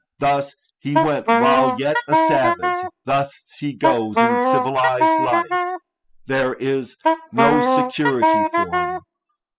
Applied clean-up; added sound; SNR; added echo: classical method spectral subtraction.